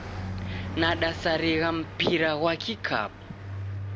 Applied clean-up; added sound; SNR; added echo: none; Car passing by; 8 dB; none.